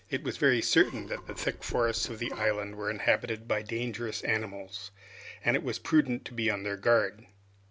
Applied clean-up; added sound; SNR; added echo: none; none; none; none.